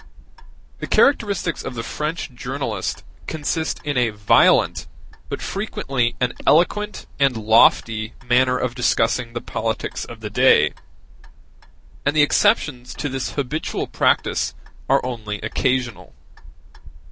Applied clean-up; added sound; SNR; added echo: none; Clock; 15 dB; none.